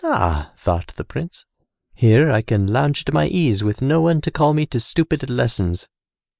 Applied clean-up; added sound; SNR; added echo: neural mask model Resemble Enhance denoiser.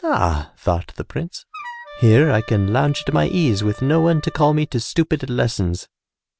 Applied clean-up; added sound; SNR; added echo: none; Wind instrument, woodwind instrument; 19 dB; none.